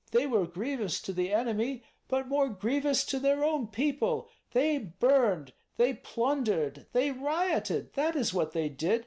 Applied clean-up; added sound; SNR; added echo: none; none; none; none.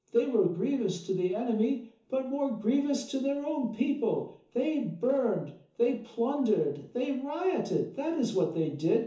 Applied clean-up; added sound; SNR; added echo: none; none; none; reverberation time 0.6 s.